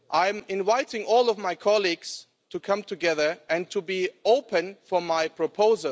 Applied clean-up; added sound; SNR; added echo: none; none; none; none.